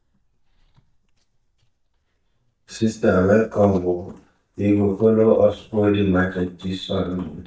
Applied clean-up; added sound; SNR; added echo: neural mask model DeepFilterNet 3.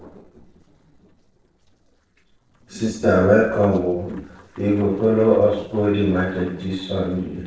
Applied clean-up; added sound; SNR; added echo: neural separator model SepFormer DNS4.